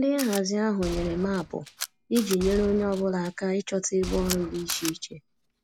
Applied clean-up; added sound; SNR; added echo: none; Camera + Gunshot, gunfire; 11 dB; none.